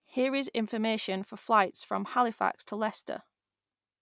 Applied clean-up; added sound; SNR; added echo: none; none; none; none.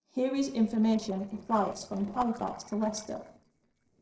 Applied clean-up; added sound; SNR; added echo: neural separator model SepFormer DNS4.